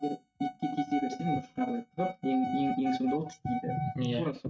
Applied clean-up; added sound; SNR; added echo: neural mask model RNNoise.